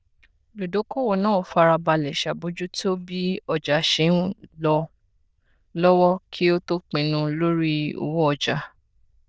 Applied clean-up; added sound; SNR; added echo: neural diffusion model UNIVERSE++.